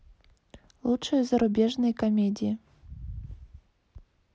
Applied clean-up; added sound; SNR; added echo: none; none; none; none.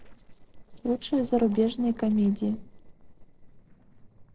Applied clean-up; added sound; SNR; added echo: neural separator model SepFormer DNS4.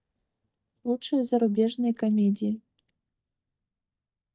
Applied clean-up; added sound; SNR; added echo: neural mask model DeepFilterNet 3.